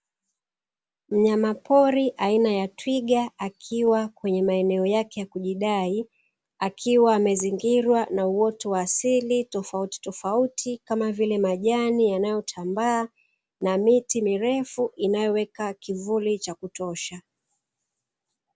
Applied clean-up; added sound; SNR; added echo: none; none; none; none.